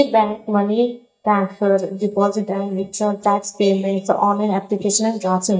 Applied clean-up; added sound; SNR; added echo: neural mask model DeepFilterNet 3.